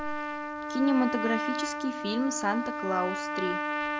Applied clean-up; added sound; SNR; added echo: none; Trumpet; 2 dB; none.